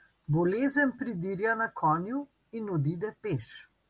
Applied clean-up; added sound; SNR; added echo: none; none; none; none.